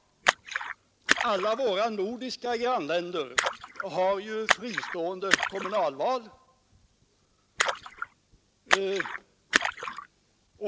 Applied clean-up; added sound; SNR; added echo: none; Splash, splatter; 0 dB; none.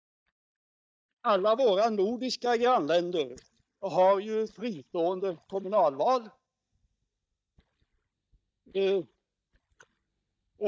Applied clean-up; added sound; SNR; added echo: neural mask model DeepFilterNet 3.